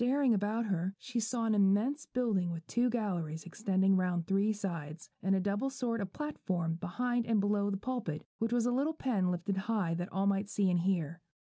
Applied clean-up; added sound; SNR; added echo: none; none; none; none.